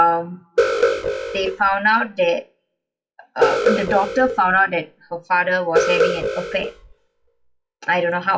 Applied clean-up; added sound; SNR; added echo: classical method WPE with log-MMSE.